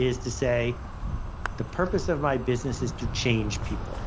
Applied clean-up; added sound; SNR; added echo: none; Insect; 5 dB; none.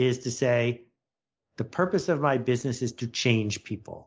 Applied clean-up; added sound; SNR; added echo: none; none; none; none.